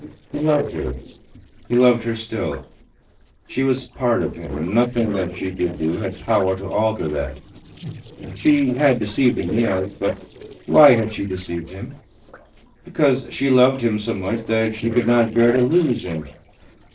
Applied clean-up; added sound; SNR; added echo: neural separator model SepFormer DNS4.